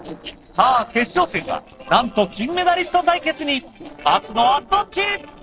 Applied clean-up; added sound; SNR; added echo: neural separator model SepFormer DNS4.